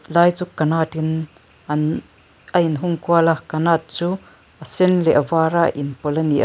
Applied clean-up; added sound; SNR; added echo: none; none; none; none.